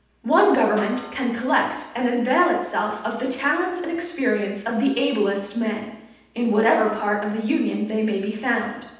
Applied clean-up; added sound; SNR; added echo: none; Snare drum; 19 dB; reverberation time 0.9 s.